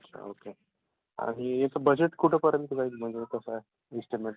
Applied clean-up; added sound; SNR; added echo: none; none; none; none.